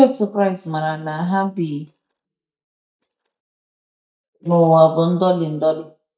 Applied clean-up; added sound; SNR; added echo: neural mask model DeepFilterNet 3.